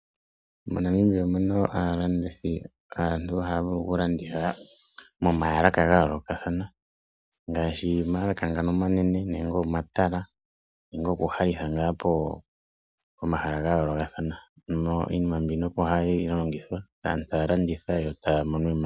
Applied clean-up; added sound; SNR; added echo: none; none; none; none.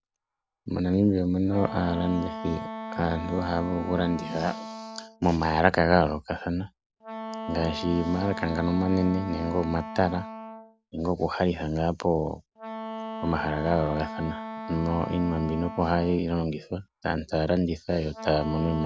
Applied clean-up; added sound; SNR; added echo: none; Wind instrument, woodwind instrument; 11 dB; none.